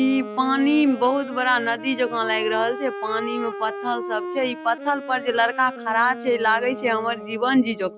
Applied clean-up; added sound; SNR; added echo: none; Wind instrument, woodwind instrument; 10 dB; none.